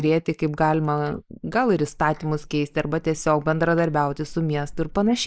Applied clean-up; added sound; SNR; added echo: neural mask model Resemble Enhance denoiser.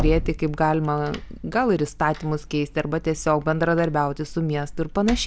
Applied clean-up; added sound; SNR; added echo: none; Door; 10 dB; none.